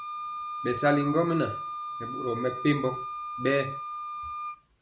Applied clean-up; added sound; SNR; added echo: none; Wind instrument, woodwind instrument; 6 dB; none.